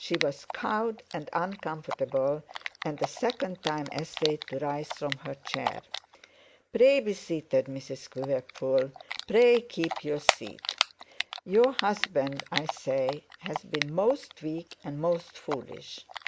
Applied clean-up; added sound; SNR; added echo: none; Typing; 8 dB; none.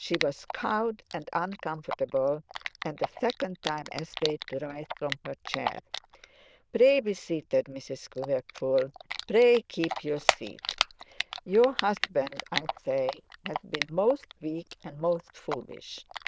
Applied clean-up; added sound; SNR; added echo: neural diffusion model UNIVERSE++.